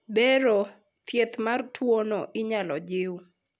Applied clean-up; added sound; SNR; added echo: none; none; none; none.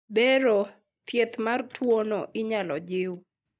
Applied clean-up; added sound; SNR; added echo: neural mask model DeepFilterNet 3.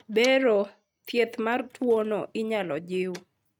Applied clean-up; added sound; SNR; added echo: neural mask model RNNoise.